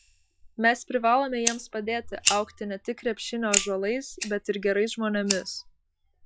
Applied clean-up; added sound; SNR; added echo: classical method log-MMSE.